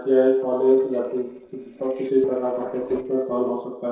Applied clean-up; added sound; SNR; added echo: neural separator model SepFormer DNS4.